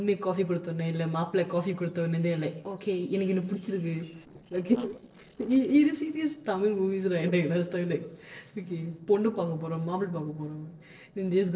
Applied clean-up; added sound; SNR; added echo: neural separator model SepFormer DNS4.